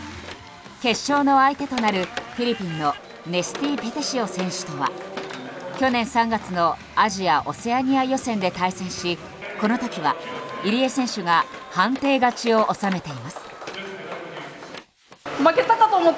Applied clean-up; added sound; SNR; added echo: none; Wood; 18 dB; none.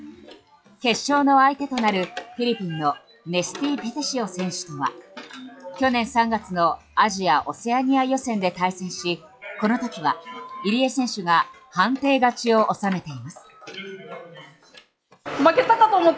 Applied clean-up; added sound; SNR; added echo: classical method log-MMSE.